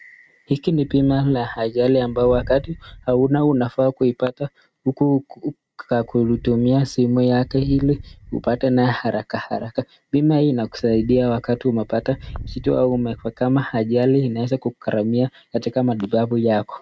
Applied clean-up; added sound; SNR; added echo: neural mask model RNNoise.